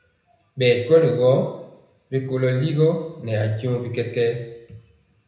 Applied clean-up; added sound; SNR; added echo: none; none; none; reverberation time 0.8 s.